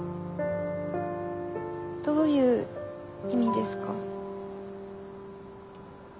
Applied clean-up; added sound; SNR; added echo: none; none; none; none.